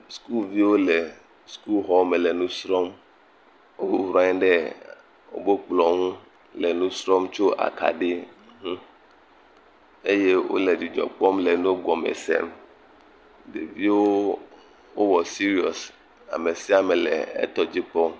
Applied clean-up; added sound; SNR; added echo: none; none; none; none.